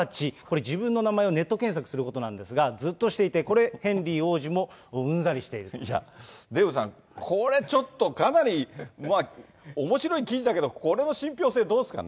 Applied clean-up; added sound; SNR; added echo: none; none; none; none.